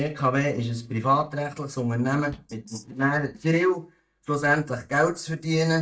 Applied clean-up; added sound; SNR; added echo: neural mask model DeepFilterNet 3.